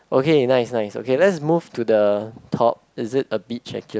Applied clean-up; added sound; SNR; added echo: none; none; none; none.